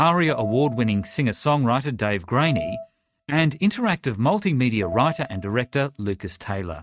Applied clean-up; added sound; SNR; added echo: neural mask model RNNoise.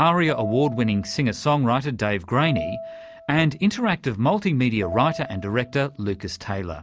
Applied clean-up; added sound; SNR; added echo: none; Piano; 14 dB; none.